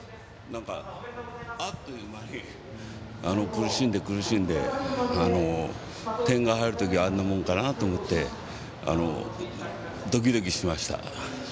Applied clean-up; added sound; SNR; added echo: none; Bass guitar; 20 dB; none.